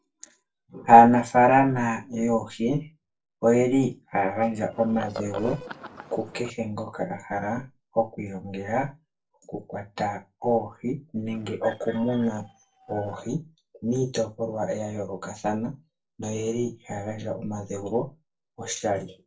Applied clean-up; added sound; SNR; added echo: neural separator model SepFormer DNS4.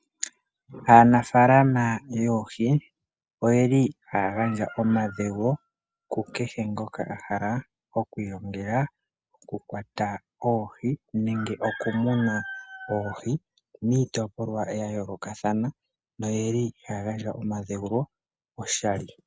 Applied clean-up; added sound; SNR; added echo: none; none; none; none.